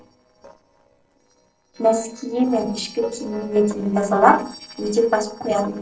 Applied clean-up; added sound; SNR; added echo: neural separator model SepFormer DNS4.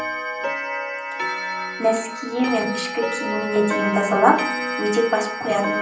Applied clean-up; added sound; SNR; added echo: none; Clock; 4 dB; reverberation time 0.6 s.